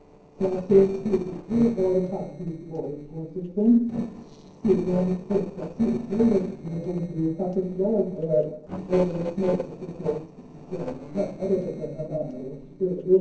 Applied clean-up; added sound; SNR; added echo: neural separator model SepFormer DNS4.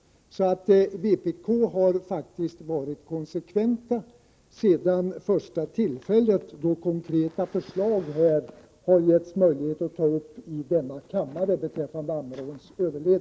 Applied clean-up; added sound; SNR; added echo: none; none; none; none.